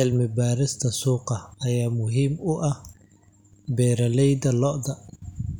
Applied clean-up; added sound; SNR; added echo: none; none; none; none.